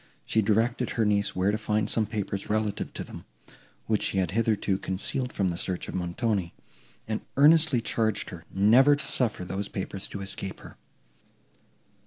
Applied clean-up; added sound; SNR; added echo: neural mask model Resemble Enhance denoiser.